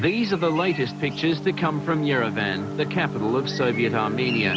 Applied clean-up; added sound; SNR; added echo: none; Bird vocalization, bird call, bird song; 14 dB; none.